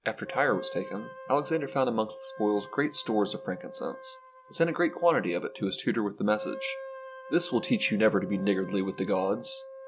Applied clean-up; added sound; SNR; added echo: none; Wind instrument, woodwind instrument; 14 dB; none.